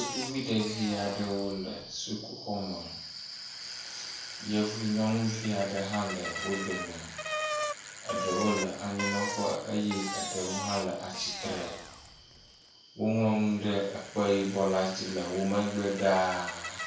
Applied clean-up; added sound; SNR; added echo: none; Bicycle; 8 dB; reverberation time 0.6 s.